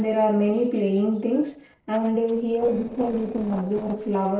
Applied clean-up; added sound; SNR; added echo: neural separator model SepFormer DNS4.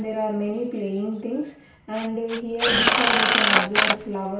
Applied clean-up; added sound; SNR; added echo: none; Drill; -3 dB; reverberation time 0.6 s.